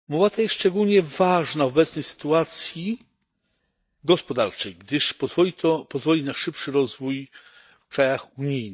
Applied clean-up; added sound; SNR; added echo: neural mask model DeepFilterNet 3.